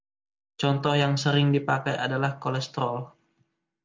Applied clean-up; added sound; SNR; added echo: none; none; none; none.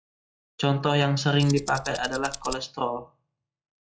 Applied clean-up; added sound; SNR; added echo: classical method log-MMSE.